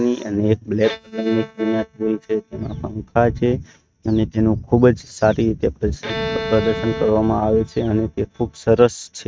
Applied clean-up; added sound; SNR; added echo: neural mask model RNNoise.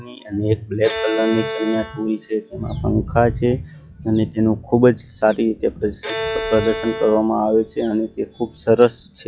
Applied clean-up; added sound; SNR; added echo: classical method log-MMSE.